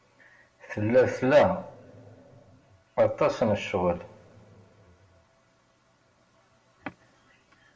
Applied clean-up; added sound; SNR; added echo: none; none; none; reverberation time 0.9 s.